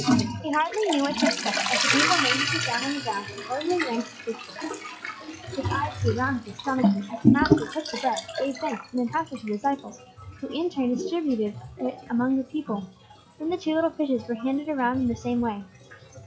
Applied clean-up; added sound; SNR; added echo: classical method log-MMSE.